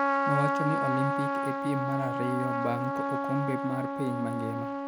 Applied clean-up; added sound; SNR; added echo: none; Trumpet; -3 dB; none.